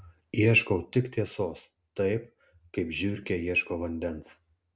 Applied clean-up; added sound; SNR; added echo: none; none; none; none.